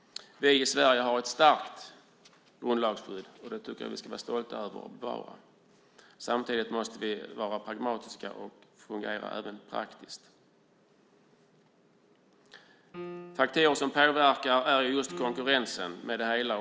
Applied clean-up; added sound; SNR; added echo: none; Piano; 15 dB; none.